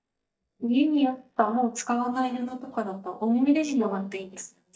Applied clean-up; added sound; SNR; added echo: neural mask model DeepFilterNet 3.